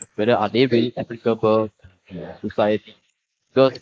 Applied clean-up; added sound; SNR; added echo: neural mask model Resemble Enhance denoiser.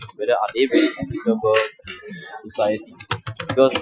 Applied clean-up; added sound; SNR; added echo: classical method Wiener filter.